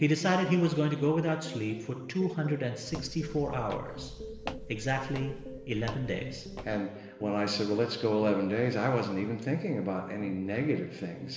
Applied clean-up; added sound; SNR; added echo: none; Walk, footsteps; 13 dB; reverberation time 1.1 s.